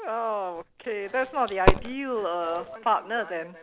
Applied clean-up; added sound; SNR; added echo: none; Coin (dropping); -2 dB; none.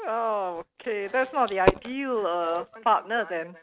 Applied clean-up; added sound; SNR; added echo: neural mask model RNNoise.